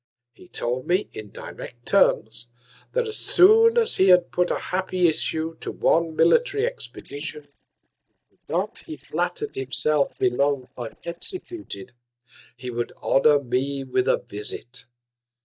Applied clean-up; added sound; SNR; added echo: neural mask model DeepFilterNet 3.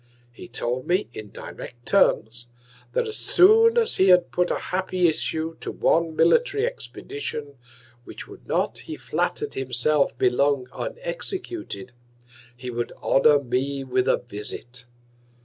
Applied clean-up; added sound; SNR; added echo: none; none; none; none.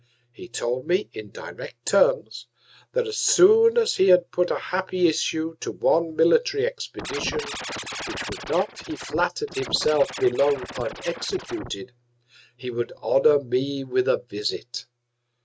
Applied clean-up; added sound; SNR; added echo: neural mask model RNNoise.